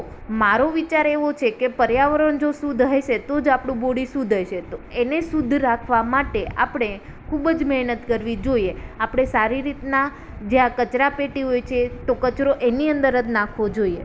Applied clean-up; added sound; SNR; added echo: none; none; none; none.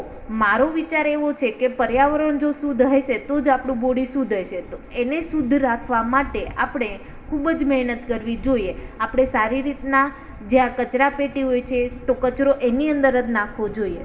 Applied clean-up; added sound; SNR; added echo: none; none; none; reverberation time 2.8 s.